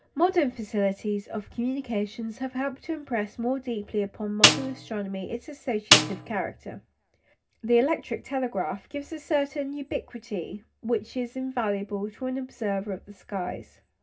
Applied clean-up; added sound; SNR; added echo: none; Snare drum; -4 dB; reverberation time 0.4 s.